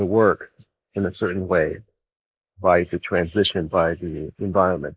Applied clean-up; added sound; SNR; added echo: neural mask model Resemble Enhance denoiser.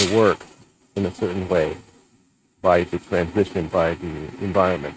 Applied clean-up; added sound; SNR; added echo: neural mask model RNNoise.